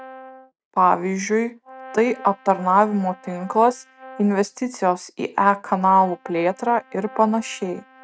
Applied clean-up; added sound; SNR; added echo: neural mask model RNNoise.